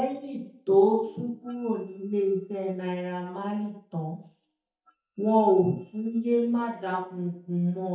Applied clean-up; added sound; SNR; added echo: neural mask model DeepFilterNet 3.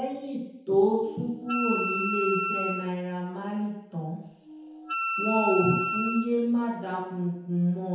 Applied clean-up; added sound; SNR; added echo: none; Wind instrument, woodwind instrument; 3 dB; reverberation time 0.9 s.